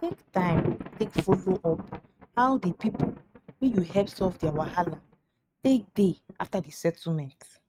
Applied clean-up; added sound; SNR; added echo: neural mask model RNNoise.